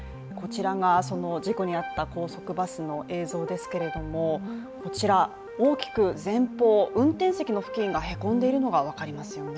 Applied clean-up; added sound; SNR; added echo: none; none; none; none.